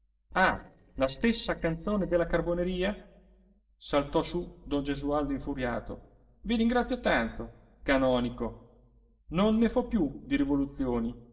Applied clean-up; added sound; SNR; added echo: neural separator model SepFormer DNS4.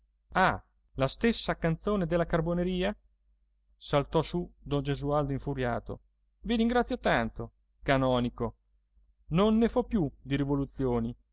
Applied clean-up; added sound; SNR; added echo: none; none; none; none.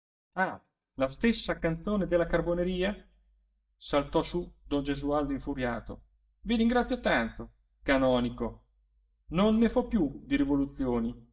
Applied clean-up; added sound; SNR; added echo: neural mask model DeepFilterNet 3.